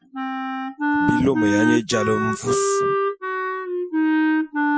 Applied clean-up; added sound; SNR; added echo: classical method Wiener filter.